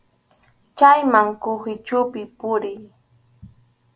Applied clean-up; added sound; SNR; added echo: none; none; none; none.